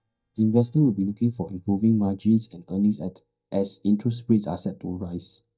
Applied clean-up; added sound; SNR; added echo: neural mask model DeepFilterNet 3.